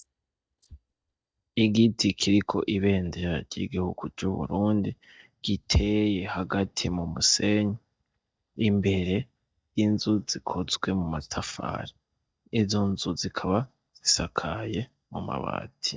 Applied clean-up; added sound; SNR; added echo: neural mask model DeepFilterNet 3.